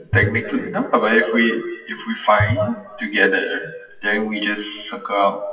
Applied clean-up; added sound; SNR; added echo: classical method WPE with log-MMSE.